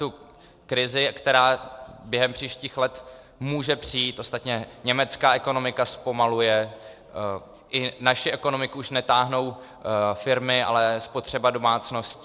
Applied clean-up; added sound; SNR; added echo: none; none; none; none.